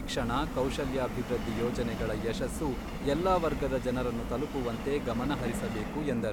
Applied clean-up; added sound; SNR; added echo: none; Subway, metro, underground; 4 dB; none.